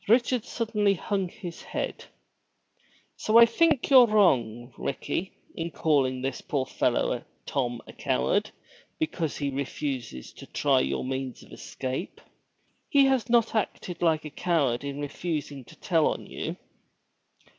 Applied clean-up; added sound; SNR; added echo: none; none; none; none.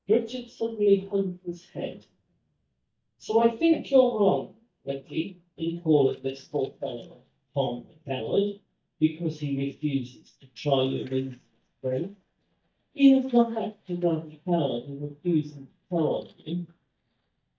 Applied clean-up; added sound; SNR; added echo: neural mask model DeepFilterNet 3.